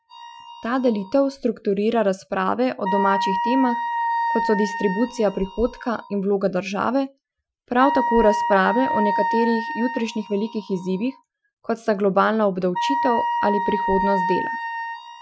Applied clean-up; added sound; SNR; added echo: classical method Wiener filter.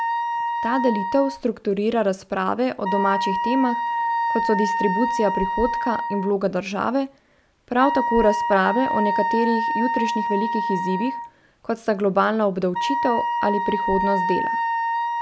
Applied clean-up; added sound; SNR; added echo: none; Wind instrument, woodwind instrument; 2 dB; none.